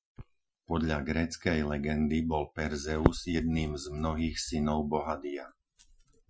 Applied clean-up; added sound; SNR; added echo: classical method Wiener filter.